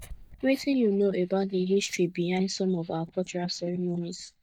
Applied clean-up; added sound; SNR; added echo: neural mask model DeepFilterNet 3.